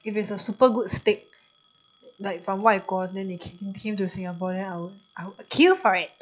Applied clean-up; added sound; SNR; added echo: classical method log-MMSE.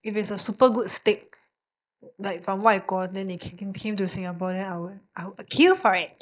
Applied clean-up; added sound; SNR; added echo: neural mask model Resemble Enhance denoiser.